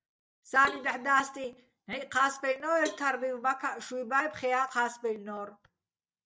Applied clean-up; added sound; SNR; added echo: neural mask model DeepFilterNet 3.